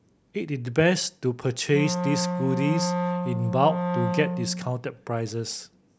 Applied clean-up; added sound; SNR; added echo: none; Wind instrument, woodwind instrument; 2 dB; none.